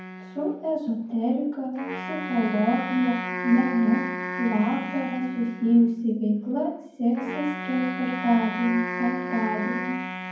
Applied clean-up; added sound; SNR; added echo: none; Wind instrument, woodwind instrument; 8 dB; reverberation time 0.9 s.